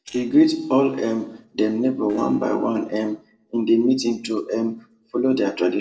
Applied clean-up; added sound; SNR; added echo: neural separator model SepFormer DNS4.